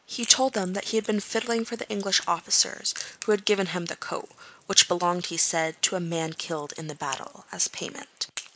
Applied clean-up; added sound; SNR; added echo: neural mask model Resemble Enhance denoiser.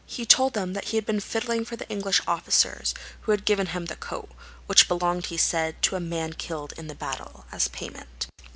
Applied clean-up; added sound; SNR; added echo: none; none; none; none.